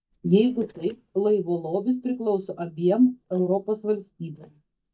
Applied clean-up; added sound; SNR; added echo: neural mask model DeepFilterNet 3.